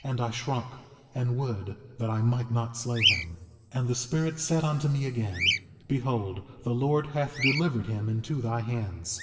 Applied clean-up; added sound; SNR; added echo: none; Bird vocalization, bird call, bird song; 7 dB; reverberation time 2.0 s.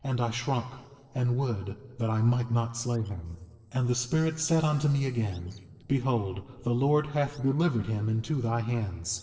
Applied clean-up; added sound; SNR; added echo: neural separator model SepFormer DNS4.